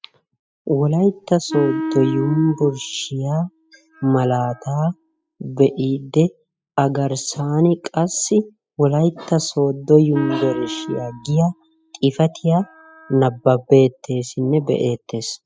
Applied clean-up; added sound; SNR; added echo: classical method spectral subtraction.